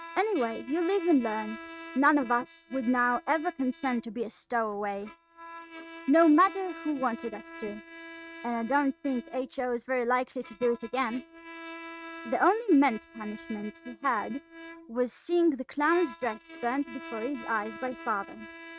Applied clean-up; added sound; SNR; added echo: neural mask model RNNoise.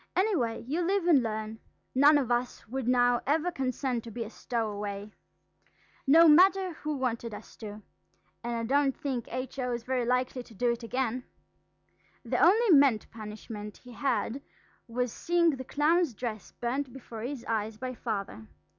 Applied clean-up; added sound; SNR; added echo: none; none; none; none.